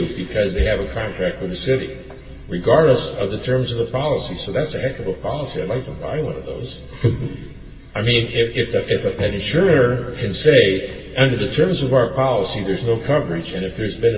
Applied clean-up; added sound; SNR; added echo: none; Bowed string instrument; 13 dB; reverberation time 1.9 s.